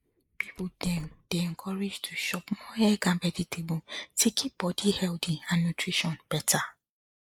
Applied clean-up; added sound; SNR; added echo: neural mask model Resemble Enhance denoiser.